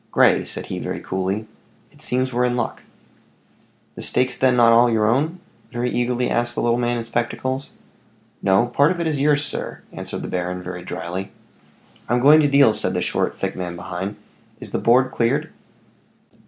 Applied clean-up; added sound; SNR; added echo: none; none; none; none.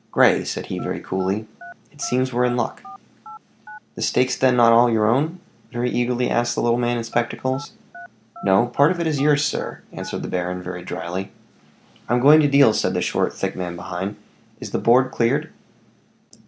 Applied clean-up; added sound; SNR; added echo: none; Telephone; 18 dB; none.